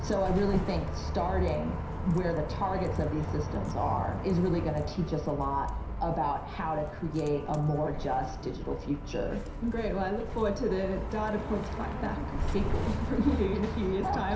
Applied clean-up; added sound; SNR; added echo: none; Bus; 3 dB; reverberation time 0.7 s.